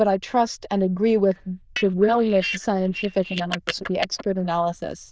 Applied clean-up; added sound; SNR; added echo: neural diffusion model UNIVERSE++.